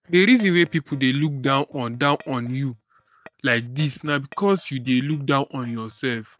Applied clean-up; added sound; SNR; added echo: neural mask model DeepFilterNet 3.